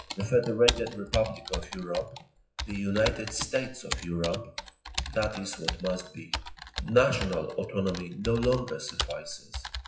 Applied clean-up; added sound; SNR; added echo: classical method WPE with log-MMSE.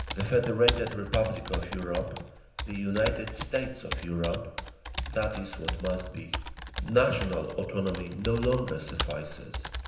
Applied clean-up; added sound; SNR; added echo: none; Computer keyboard; 5 dB; reverberation time 0.9 s.